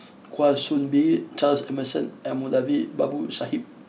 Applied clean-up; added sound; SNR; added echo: none; none; none; none.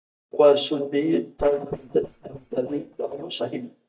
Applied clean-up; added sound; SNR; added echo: neural mask model DeepFilterNet 3.